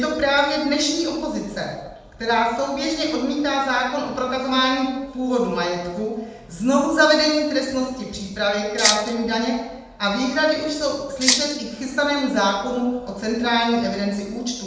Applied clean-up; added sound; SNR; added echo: none; Rattle (instrument); 0 dB; reverberation time 0.7 s.